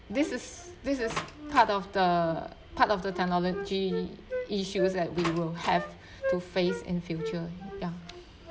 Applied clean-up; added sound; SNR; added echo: none; Door + Wind instrument, woodwind instrument; 9 dB; none.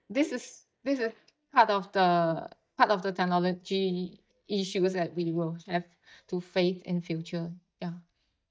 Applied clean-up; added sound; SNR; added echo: neural mask model DeepFilterNet 3.